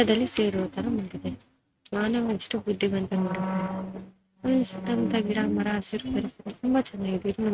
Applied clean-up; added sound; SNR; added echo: neural mask model RNNoise.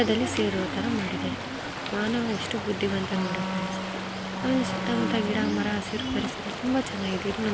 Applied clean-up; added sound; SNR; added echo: none; Stream + Wind instrument, woodwind instrument; 5 dB; none.